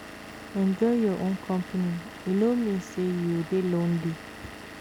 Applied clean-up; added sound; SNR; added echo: none; Engine / Vehicle; 15 dB; none.